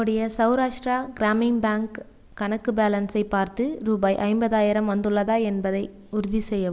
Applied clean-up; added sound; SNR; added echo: none; none; none; none.